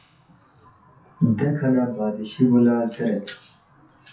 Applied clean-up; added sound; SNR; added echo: classical method WPE with log-MMSE.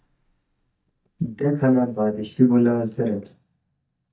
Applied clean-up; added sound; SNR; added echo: neural mask model DeepFilterNet 3.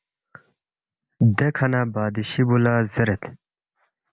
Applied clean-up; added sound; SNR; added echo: none; none; none; none.